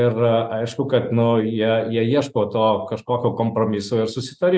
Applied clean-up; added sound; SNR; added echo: none; none; none; none.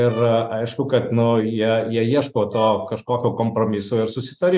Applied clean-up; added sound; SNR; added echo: none; Brass instrument; 20 dB; none.